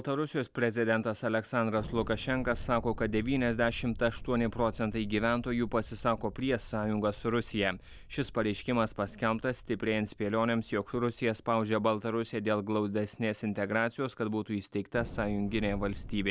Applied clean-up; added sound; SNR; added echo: none; Thunder; 14 dB; none.